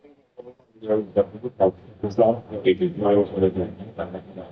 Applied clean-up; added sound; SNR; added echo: neural mask model DeepFilterNet 3.